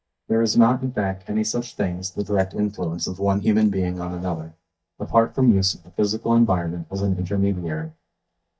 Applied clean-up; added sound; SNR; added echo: neural mask model DeepFilterNet 3.